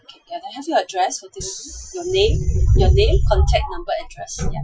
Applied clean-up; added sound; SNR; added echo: classical method Wiener filter.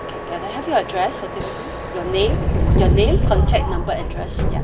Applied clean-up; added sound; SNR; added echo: none; Subway, metro, underground; -4 dB; none.